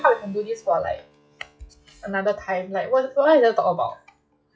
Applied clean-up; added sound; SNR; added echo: classical method log-MMSE.